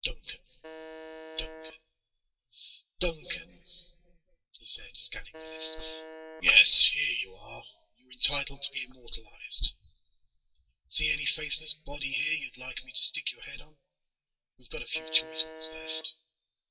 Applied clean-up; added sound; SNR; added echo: classical method WPE with log-MMSE.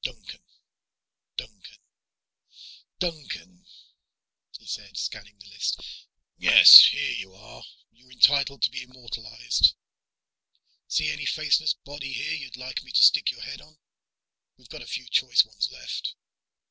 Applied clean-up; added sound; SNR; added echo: none; none; none; none.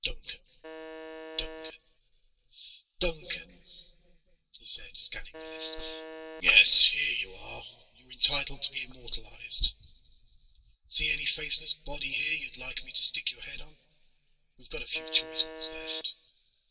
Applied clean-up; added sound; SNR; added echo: none; Alarm; 15 dB; reverberation time 2.8 s.